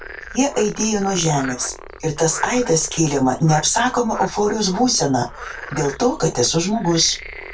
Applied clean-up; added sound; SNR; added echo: none; Frog; 15 dB; reverberation time 0.2 s.